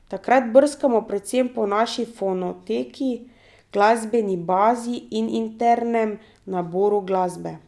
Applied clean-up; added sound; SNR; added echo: none; none; none; none.